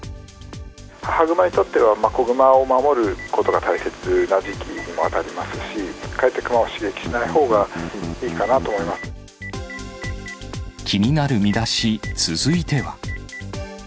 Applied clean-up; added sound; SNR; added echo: none; Telephone; 18 dB; none.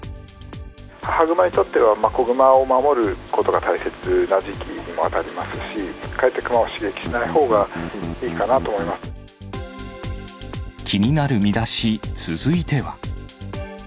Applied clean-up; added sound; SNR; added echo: none; none; none; none.